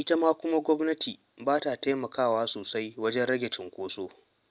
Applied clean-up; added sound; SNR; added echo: none; none; none; none.